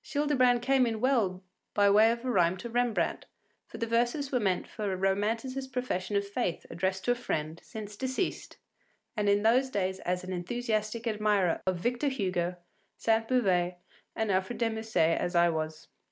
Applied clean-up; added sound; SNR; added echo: none; none; none; none.